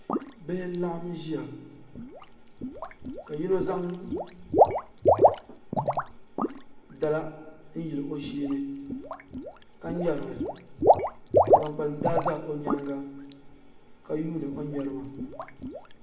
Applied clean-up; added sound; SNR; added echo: none; Water / Liquid; -5 dB; reverberation time 0.1 s.